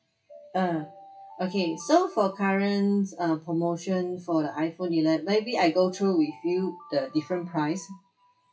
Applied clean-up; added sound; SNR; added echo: classical method WPE with log-MMSE.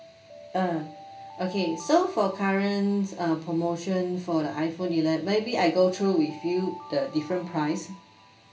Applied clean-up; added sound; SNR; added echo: none; Alarm; 20 dB; reverberation time 0.3 s.